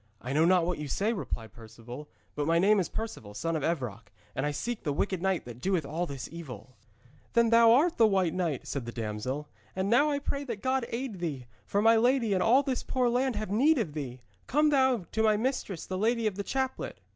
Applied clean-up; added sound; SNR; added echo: none; none; none; none.